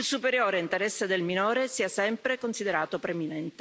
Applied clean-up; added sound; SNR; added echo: none; none; none; none.